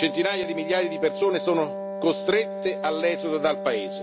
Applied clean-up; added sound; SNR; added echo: none; Wind instrument, woodwind instrument; 7 dB; none.